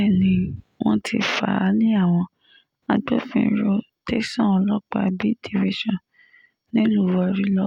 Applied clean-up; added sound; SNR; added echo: none; none; none; none.